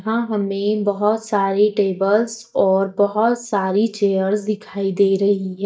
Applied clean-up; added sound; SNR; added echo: neural mask model DeepFilterNet 3.